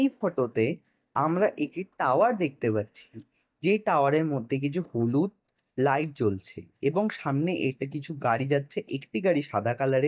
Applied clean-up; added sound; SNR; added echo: neural mask model DeepFilterNet 3.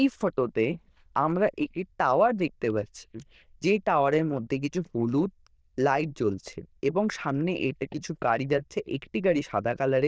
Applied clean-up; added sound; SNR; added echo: neural diffusion model UNIVERSE++.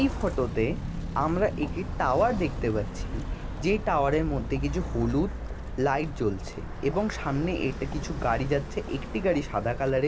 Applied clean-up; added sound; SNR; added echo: none; Walk, footsteps; 6 dB; none.